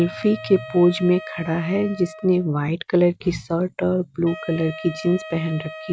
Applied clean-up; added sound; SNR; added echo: none; Wind instrument, woodwind instrument; 16 dB; none.